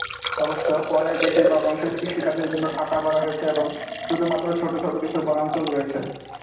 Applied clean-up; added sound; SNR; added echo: none; Liquid; 4 dB; reverberation time 0.9 s.